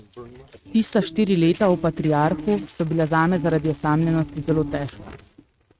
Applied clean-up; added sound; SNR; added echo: neural mask model RNNoise.